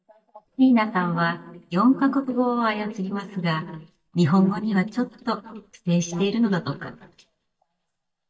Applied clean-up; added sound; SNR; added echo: neural mask model DeepFilterNet 3.